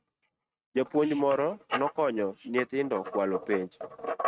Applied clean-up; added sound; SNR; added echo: neural mask model RNNoise.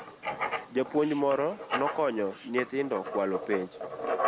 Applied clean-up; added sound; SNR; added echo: none; Writing; 4 dB; none.